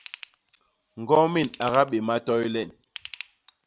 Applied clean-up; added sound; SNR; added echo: none; Bell + Ratchet, pawl / Tools; 20 dB; none.